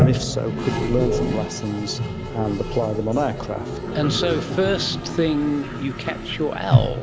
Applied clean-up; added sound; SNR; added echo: none; Toilet flush; 0 dB; none.